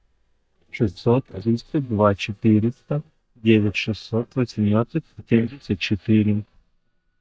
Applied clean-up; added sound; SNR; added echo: neural mask model DeepFilterNet 3.